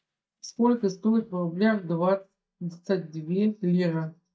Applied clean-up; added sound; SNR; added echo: neural mask model DeepFilterNet 3.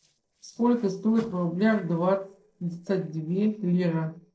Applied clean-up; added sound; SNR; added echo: neural separator model SepFormer DNS4.